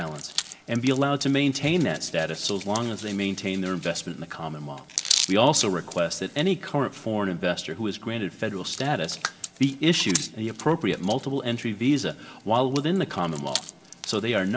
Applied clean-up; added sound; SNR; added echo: none; Hands; 10 dB; reverberation time 1.7 s.